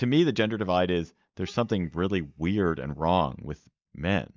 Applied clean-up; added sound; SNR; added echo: neural mask model DeepFilterNet 3.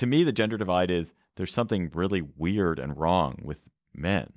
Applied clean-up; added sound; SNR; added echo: none; none; none; none.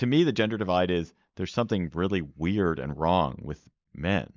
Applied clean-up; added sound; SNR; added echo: neural mask model Resemble Enhance denoiser.